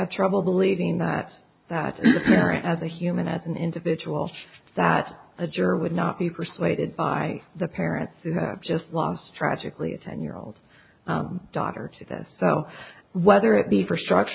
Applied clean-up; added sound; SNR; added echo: none; none; none; none.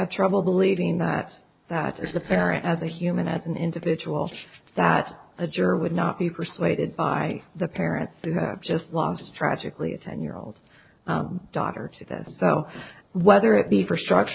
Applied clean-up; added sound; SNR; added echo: neural separator model SepFormer DNS4.